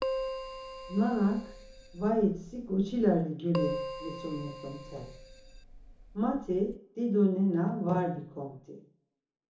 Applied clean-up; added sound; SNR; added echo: none; Keyboard (musical); 9 dB; reverberation time 0.8 s.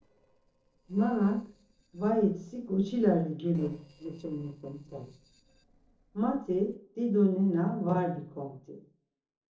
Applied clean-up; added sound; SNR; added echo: neural separator model SepFormer DNS4.